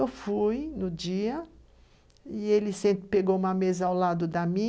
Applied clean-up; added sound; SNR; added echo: none; none; none; none.